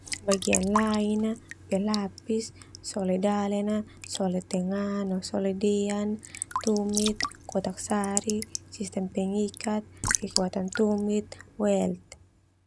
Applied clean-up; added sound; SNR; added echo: none; Raindrop / Drip / Trickle, dribble; 8 dB; none.